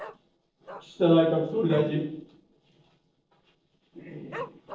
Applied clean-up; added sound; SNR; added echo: neural separator model SepFormer DNS4.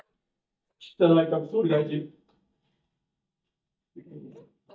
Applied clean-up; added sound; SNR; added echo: neural mask model DeepFilterNet 3.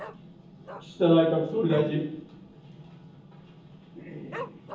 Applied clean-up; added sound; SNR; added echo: none; Dog; 16 dB; reverberation time 0.7 s.